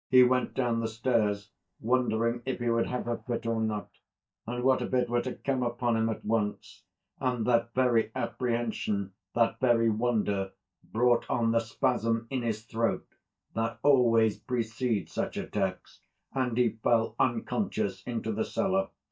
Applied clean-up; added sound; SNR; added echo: neural mask model DeepFilterNet 3.